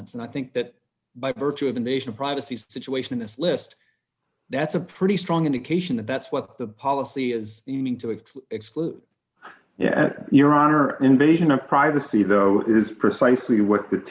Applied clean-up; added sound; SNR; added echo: none; none; none; none.